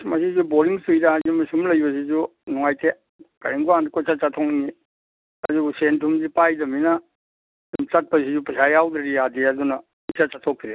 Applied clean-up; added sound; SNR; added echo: none; none; none; none.